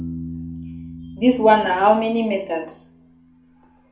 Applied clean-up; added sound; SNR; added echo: none; Piano; 14 dB; reverberation time 0.4 s.